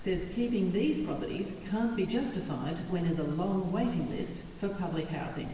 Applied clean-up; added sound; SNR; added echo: none; Insect; 12 dB; reverberation time 1.2 s.